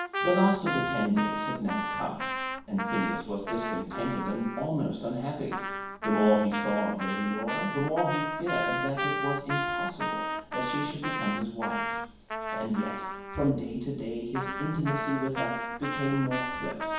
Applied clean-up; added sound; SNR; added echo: none; Trumpet; 3 dB; reverberation time 1.2 s.